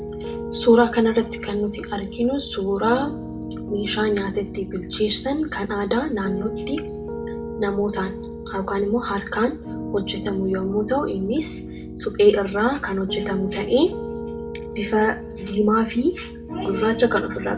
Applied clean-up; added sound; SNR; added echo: none; Piano; 9 dB; reverberation time 0.3 s.